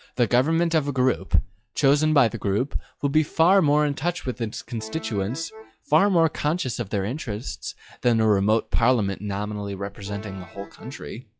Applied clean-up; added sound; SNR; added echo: classical method log-MMSE.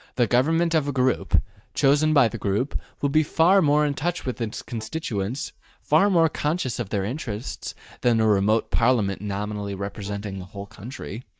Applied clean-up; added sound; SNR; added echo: neural mask model DeepFilterNet 3.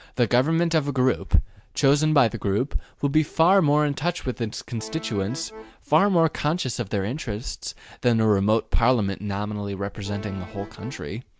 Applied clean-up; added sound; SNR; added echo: none; Accordion; 17 dB; none.